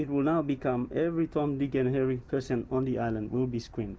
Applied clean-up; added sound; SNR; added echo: none; none; none; none.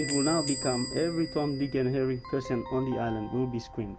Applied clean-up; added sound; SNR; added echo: none; Keyboard (musical) + Door / Bell; 8 dB; none.